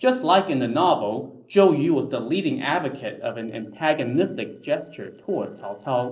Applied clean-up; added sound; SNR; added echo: neural separator model SepFormer DNS4.